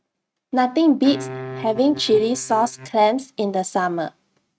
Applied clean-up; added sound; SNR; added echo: neural mask model RNNoise.